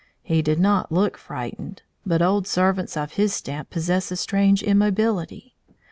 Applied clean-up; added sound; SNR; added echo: none; none; none; none.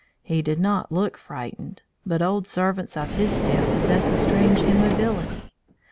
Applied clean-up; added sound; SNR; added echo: none; Car; -2 dB; none.